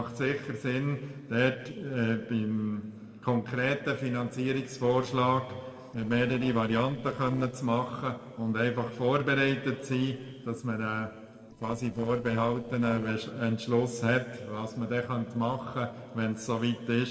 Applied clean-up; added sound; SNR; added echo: neural separator model SepFormer DNS4.